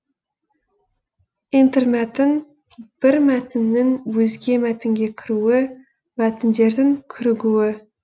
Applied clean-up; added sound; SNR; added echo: none; none; none; none.